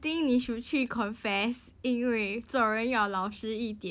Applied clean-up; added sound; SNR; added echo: none; none; none; none.